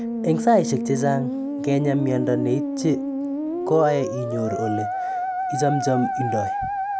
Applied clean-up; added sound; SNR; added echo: none; Musical instrument; 2 dB; none.